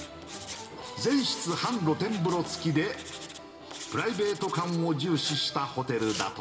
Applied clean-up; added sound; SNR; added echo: none; Writing; 14 dB; reverberation time 1.9 s.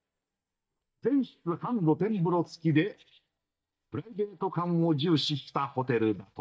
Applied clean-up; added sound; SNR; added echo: neural mask model DeepFilterNet 3.